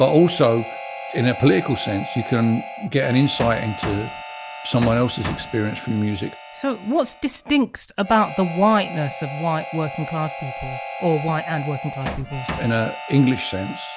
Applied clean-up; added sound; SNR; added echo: none; Bass drum + Harmonica; 11 dB; none.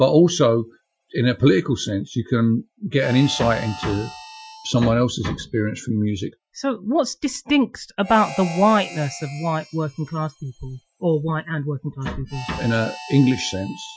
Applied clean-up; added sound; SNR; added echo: classical method Wiener filter.